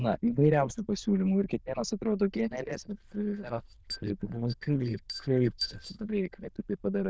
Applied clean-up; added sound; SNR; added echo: neural diffusion model UNIVERSE++.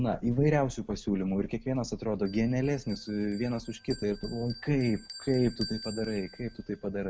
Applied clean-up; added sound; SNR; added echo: none; Bell; 19 dB; none.